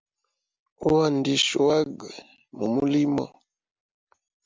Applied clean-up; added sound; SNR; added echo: none; none; none; none.